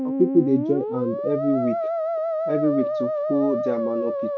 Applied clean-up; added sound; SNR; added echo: none; Musical instrument; 1 dB; none.